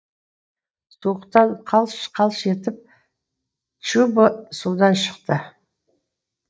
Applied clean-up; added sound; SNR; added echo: neural mask model DeepFilterNet 3.